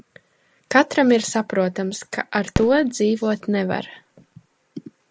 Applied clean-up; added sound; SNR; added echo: none; Fireworks; 11 dB; none.